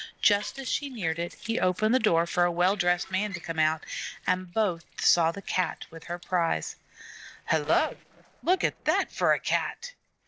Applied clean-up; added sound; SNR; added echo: neural separator model SepFormer DNS4.